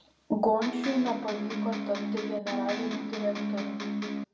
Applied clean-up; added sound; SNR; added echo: none; Electric guitar; 1 dB; reverberation time 0.6 s.